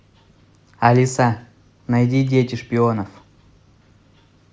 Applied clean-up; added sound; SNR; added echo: none; none; none; none.